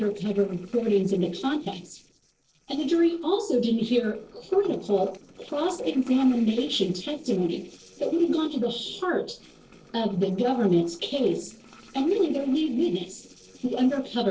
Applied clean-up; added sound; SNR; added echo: neural separator model SepFormer DNS4.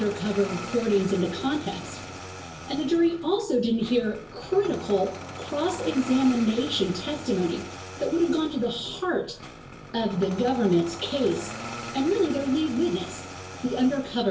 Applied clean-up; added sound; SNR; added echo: none; Engine starting; 13 dB; reverberation time 0.3 s.